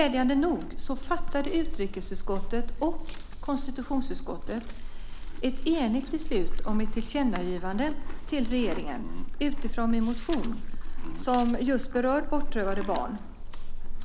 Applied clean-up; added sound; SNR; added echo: none; Livestock, farm animals, working animals; -2 dB; none.